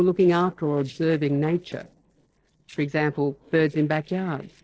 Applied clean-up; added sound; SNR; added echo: neural separator model SepFormer DNS4.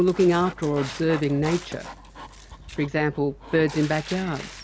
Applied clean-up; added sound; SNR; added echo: none; Dog; 15 dB; none.